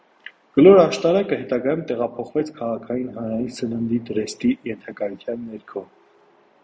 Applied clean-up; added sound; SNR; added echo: none; none; none; none.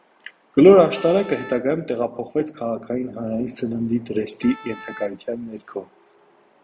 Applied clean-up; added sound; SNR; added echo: none; Wind instrument, woodwind instrument; 19 dB; none.